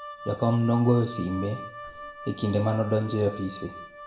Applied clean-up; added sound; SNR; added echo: none; Wind instrument, woodwind instrument; 14 dB; reverberation time 0.5 s.